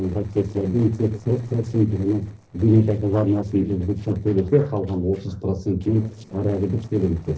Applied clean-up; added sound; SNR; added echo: neural separator model SepFormer DNS4.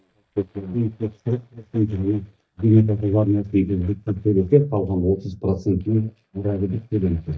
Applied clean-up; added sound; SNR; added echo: neural mask model DeepFilterNet 3.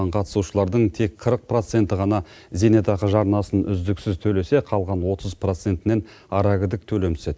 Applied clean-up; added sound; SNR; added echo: none; none; none; none.